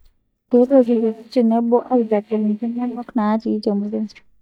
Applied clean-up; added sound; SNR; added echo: neural mask model DeepFilterNet 3.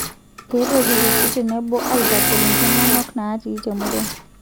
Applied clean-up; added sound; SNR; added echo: none; Engine / Mechanisms; -2 dB; none.